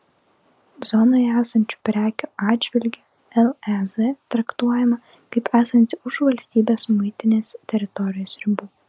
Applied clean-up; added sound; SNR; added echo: none; none; none; none.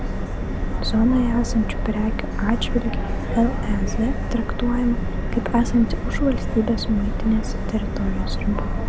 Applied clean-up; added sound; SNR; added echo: none; Subway, metro, underground; 0 dB; none.